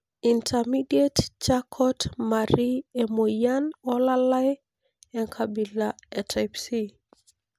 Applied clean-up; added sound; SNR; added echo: none; none; none; none.